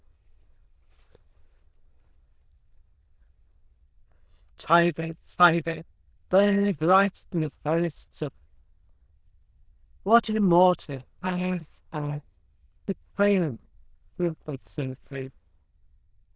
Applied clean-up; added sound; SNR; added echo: neural diffusion model UNIVERSE++.